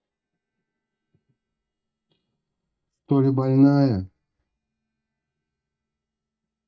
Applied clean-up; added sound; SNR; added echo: neural mask model DeepFilterNet 3.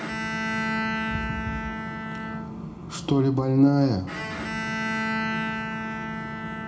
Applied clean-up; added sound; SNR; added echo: none; Bowed string instrument; 3 dB; reverberation time 0.4 s.